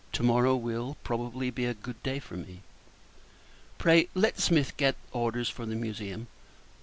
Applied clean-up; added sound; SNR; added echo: none; none; none; none.